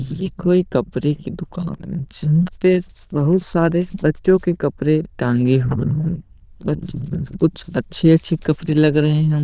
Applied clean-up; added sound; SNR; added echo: neural diffusion model UNIVERSE++.